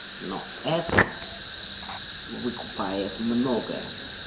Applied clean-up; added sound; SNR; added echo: none; Fire; -1 dB; reverberation time 1.3 s.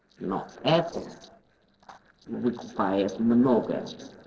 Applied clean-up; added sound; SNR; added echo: neural separator model SepFormer DNS4.